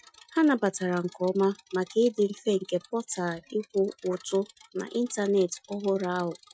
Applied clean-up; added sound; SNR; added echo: classical method Wiener filter.